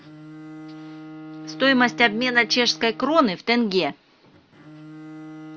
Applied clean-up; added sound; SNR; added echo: none; Bowed string instrument; 16 dB; none.